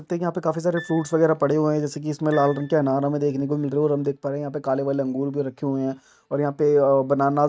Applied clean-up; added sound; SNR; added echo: neural mask model RNNoise.